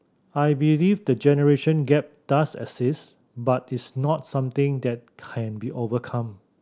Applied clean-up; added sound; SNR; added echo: none; none; none; none.